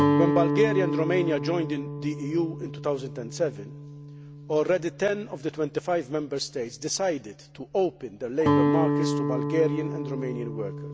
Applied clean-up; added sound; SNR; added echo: none; Guitar; 1 dB; none.